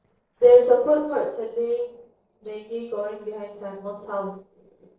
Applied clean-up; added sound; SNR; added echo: neural separator model SepFormer DNS4.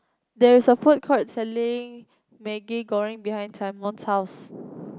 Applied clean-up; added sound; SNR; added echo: none; none; none; none.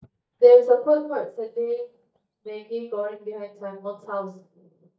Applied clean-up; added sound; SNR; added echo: neural mask model DeepFilterNet 3.